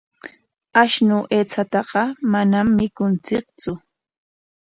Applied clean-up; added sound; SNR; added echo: none; none; none; none.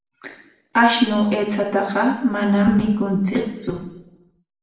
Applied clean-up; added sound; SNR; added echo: none; none; none; reverberation time 0.8 s.